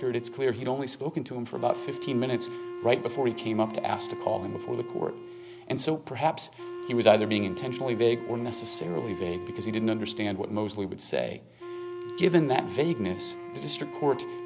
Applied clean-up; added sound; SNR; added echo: none; Wind instrument, woodwind instrument; 10 dB; none.